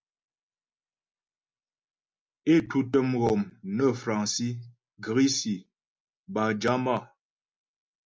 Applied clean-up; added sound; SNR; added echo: none; none; none; none.